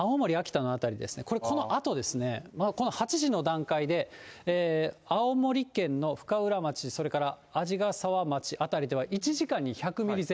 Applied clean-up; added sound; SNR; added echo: none; none; none; none.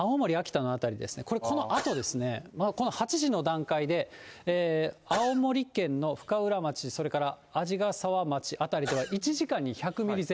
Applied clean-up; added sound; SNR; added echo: none; Sneeze / Cough; 14 dB; none.